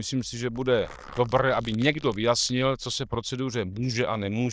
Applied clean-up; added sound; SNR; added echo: neural diffusion model UNIVERSE++.